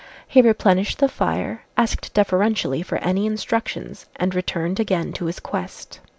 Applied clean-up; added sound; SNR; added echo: none; none; none; none.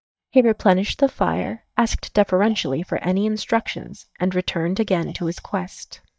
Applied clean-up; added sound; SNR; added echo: neural mask model DeepFilterNet 3.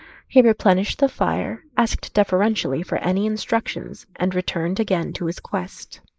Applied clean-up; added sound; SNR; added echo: neural mask model Resemble Enhance denoiser.